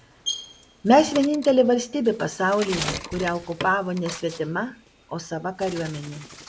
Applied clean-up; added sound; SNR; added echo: none; Bird; 13 dB; none.